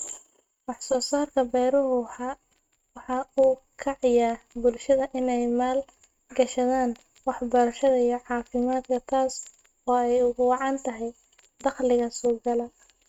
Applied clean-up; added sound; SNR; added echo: neural mask model RNNoise.